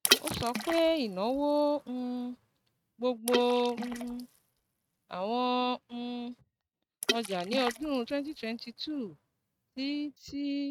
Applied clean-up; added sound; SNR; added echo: neural mask model RNNoise.